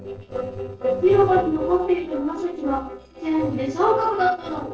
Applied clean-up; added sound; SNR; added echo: neural separator model SepFormer DNS4.